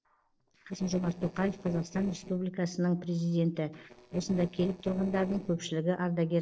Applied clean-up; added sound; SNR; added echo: neural separator model SepFormer DNS4.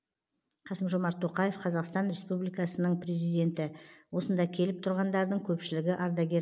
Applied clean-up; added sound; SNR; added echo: none; none; none; none.